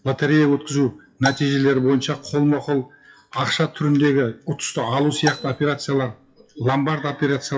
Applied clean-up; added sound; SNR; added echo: classical method WPE with log-MMSE.